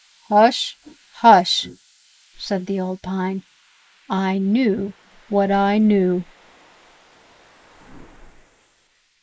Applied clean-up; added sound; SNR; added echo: neural mask model Resemble Enhance denoiser.